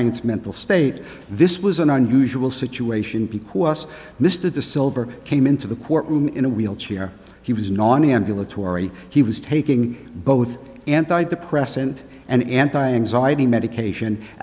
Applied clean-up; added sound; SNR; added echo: none; none; none; none.